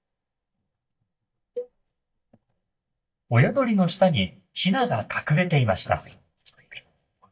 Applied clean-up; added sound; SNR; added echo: neural mask model DeepFilterNet 3.